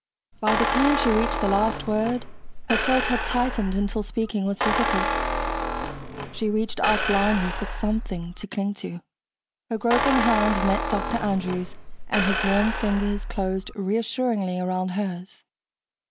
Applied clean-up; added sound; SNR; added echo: none; Squeak; 1 dB; none.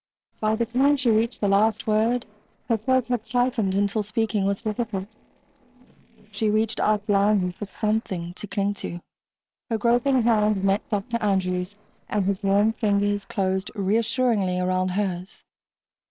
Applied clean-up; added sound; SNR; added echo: neural separator model SepFormer DNS4.